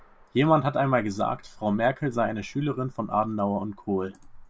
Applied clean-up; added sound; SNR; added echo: none; none; none; none.